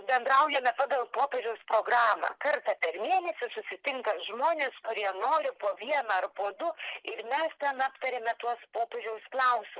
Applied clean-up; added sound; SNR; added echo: none; none; none; none.